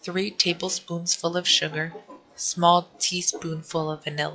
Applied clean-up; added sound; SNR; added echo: classical method log-MMSE.